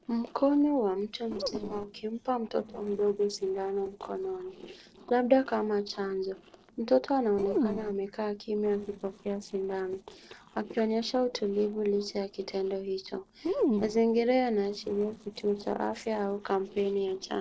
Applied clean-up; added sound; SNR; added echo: neural separator model SepFormer DNS4.